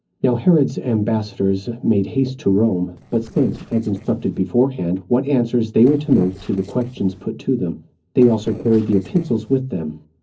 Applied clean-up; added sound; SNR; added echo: neural separator model SepFormer DNS4.